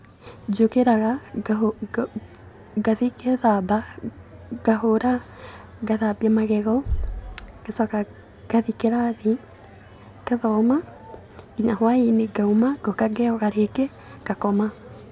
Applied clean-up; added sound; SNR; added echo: none; Bass drum; 17 dB; none.